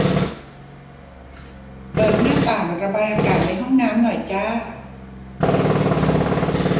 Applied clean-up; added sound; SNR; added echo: none; Tools; -1 dB; reverberation time 0.8 s.